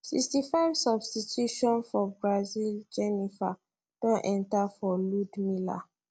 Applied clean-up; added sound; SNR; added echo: none; none; none; none.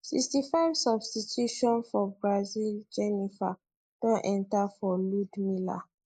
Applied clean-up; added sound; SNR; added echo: neural mask model Resemble Enhance denoiser.